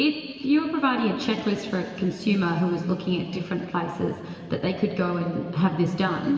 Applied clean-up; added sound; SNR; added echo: none; none; none; reverberation time 2.8 s.